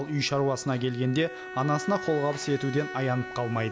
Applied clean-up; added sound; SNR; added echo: none; Bowed string instrument; 12 dB; none.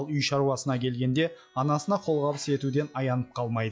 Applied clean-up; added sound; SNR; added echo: classical method log-MMSE.